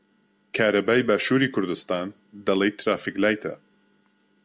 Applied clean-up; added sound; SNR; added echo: none; none; none; none.